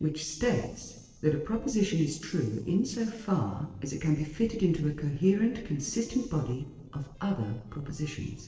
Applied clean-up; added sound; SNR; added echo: neural separator model SepFormer DNS4.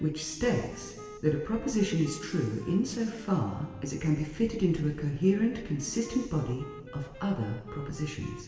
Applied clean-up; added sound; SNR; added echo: none; Wind instrument, woodwind instrument; 18 dB; reverberation time 1.5 s.